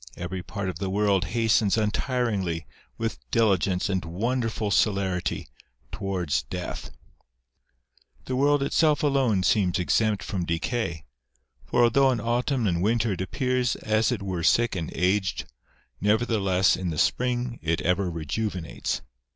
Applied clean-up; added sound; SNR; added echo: none; none; none; none.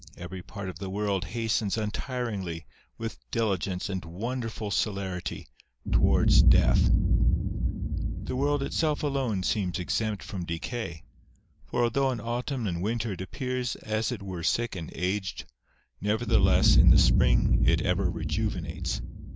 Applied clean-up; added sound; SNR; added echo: none; Boom; -3 dB; none.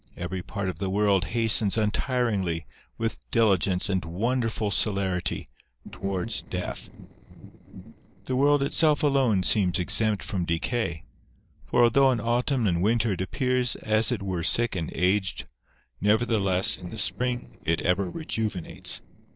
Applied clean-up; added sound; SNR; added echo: neural separator model SepFormer DNS4.